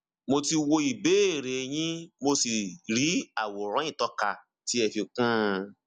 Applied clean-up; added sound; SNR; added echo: none; none; none; none.